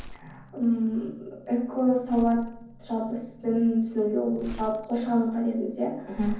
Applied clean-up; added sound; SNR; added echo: none; Crumpling, crinkling; 17 dB; reverberation time 0.9 s.